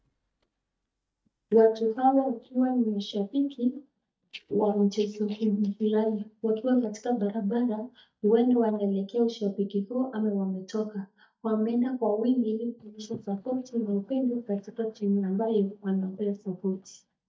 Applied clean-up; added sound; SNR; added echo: neural mask model DeepFilterNet 3.